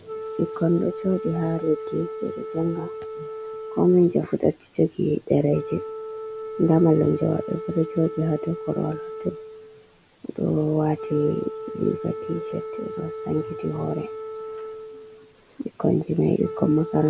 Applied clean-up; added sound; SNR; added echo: none; Wind instrument, woodwind instrument; 10 dB; none.